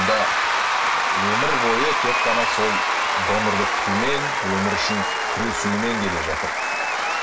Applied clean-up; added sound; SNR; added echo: none; Applause / Crowd / Cheering; -5 dB; reverberation time 0.1 s.